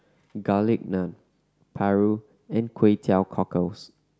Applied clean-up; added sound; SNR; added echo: none; none; none; none.